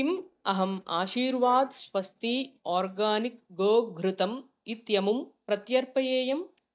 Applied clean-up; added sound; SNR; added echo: neural mask model DeepFilterNet 3.